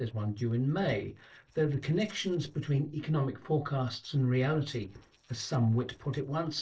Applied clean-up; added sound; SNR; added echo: neural separator model SepFormer DNS4.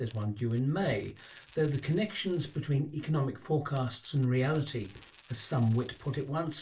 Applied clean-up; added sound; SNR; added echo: none; Coin (dropping); 19 dB; reverberation time 0.2 s.